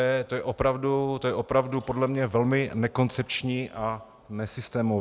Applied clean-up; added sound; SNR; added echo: none; none; none; none.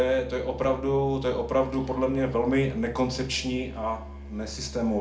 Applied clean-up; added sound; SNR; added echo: none; Musical instrument; 13 dB; reverberation time 0.4 s.